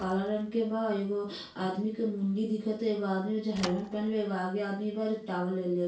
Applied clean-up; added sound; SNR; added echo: none; Thump, thud / Bicycle; 20 dB; reverberation time 0.3 s.